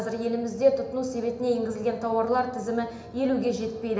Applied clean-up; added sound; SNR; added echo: none; none; none; reverberation time 0.8 s.